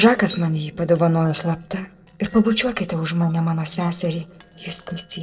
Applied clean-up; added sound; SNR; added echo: neural separator model SepFormer DNS4.